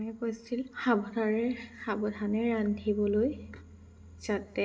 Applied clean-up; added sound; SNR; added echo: none; none; none; reverberation time 0.5 s.